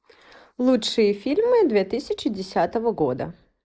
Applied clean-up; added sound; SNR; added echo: neural mask model Resemble Enhance denoiser.